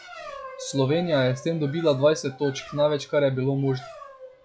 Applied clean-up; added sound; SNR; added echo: classical method log-MMSE.